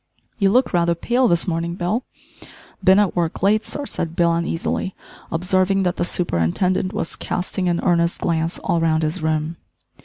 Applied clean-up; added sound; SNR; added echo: none; none; none; none.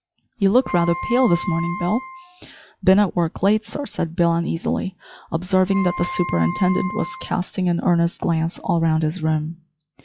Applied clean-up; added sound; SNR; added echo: classical method log-MMSE.